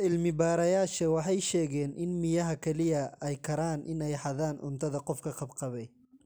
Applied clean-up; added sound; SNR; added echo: none; none; none; none.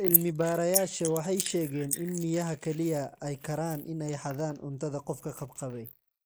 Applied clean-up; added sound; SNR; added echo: neural mask model Resemble Enhance denoiser.